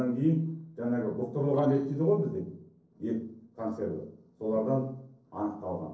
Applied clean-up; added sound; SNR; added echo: neural separator model SepFormer DNS4.